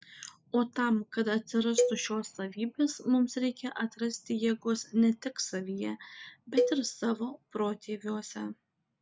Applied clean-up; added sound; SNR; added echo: none; Cowbell; 3 dB; none.